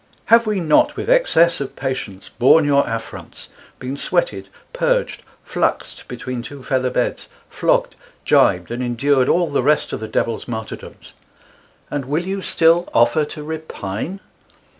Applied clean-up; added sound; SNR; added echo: none; none; none; none.